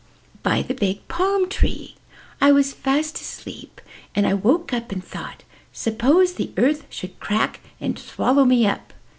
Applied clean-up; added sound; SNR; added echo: none; none; none; none.